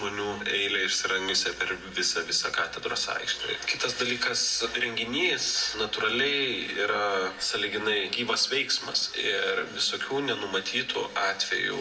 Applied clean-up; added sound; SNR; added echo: none; none; none; reverberation time 0.5 s.